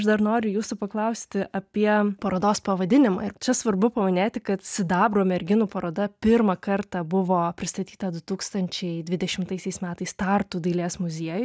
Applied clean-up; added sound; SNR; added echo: none; none; none; none.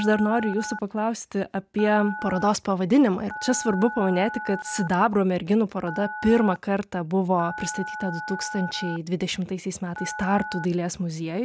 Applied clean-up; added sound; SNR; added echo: none; Telephone; 12 dB; none.